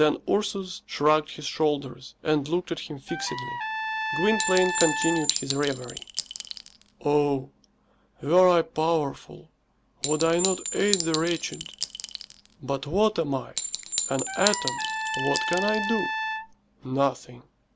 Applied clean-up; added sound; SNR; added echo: none; Chink, clink + Trumpet; 4 dB; none.